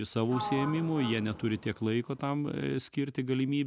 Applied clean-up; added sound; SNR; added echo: none; Sliding door; 11 dB; none.